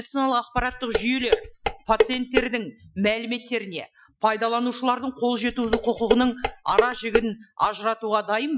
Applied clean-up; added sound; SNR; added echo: classical method Wiener filter.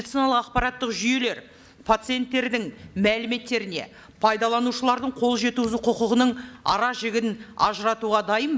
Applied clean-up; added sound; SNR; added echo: none; none; none; none.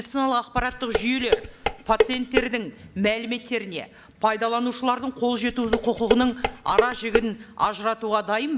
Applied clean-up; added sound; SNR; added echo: none; Dishes, pots, and pans; 1 dB; none.